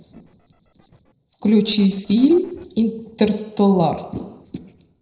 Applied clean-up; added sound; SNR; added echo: neural separator model SepFormer DNS4.